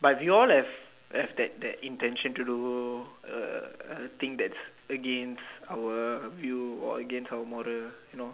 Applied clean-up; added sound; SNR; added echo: none; none; none; none.